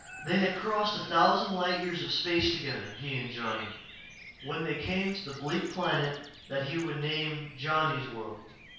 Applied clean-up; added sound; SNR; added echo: none; Bird vocalization, bird call, bird song; 17 dB; reverberation time 0.6 s.